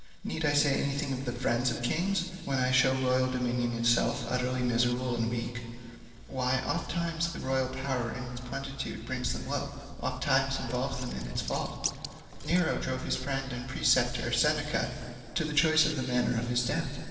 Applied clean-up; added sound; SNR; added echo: neural separator model SepFormer DNS4.